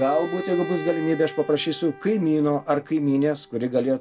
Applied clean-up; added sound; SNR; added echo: none; Bowed string instrument; 14 dB; none.